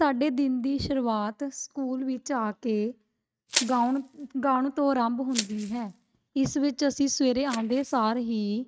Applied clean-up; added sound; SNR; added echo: neural mask model RNNoise.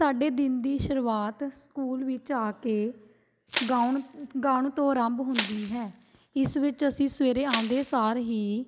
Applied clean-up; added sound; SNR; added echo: none; Crushing; 5 dB; none.